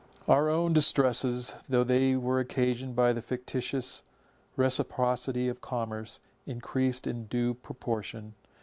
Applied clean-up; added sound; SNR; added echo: none; none; none; none.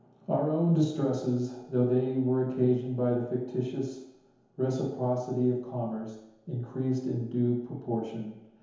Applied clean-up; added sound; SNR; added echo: none; none; none; reverberation time 1.0 s.